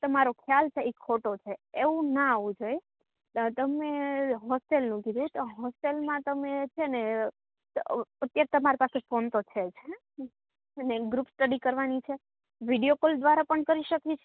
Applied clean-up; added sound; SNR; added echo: none; none; none; none.